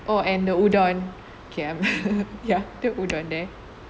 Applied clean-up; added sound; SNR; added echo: none; none; none; none.